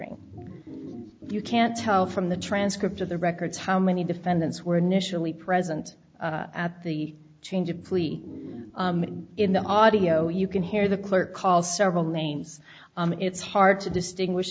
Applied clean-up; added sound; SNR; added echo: none; Organ; 15 dB; none.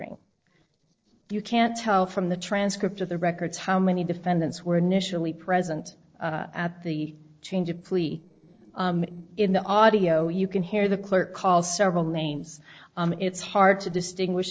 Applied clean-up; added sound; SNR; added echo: neural separator model SepFormer DNS4.